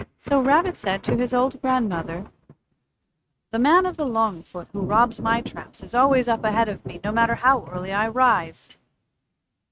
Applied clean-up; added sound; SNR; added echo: neural mask model RNNoise.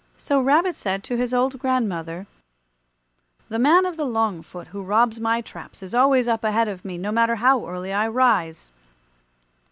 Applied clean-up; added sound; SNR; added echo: none; none; none; none.